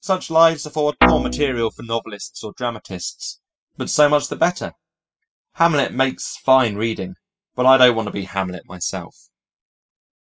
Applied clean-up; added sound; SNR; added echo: classical method spectral subtraction.